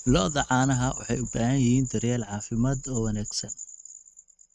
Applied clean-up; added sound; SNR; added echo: neural mask model RNNoise.